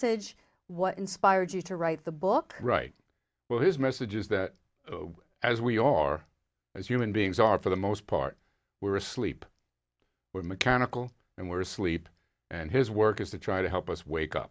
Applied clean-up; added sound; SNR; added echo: none; none; none; none.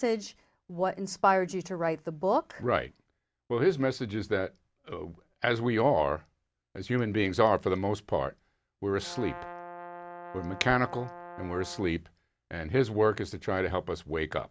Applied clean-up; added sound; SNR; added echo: none; Brass instrument; 14 dB; none.